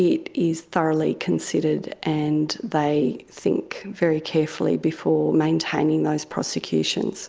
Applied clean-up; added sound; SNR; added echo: none; none; none; none.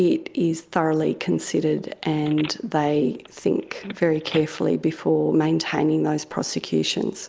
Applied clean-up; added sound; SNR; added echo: neural mask model Resemble Enhance denoiser.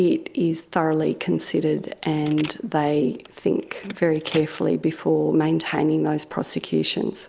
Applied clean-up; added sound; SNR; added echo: none; Telephone; 20 dB; none.